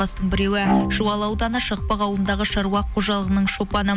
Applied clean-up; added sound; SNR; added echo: none; Bowed string instrument; 7 dB; none.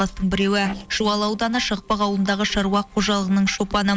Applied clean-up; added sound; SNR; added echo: neural separator model SepFormer DNS4.